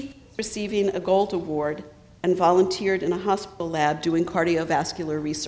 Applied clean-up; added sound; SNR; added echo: none; none; none; none.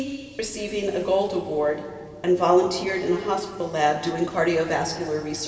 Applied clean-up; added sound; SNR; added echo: none; none; none; reverberation time 2.4 s.